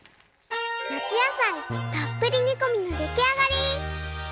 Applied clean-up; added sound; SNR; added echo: none; none; none; none.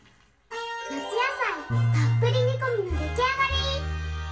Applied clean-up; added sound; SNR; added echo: none; none; none; reverberation time 0.3 s.